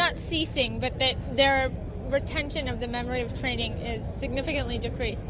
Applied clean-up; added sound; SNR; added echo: none; none; none; none.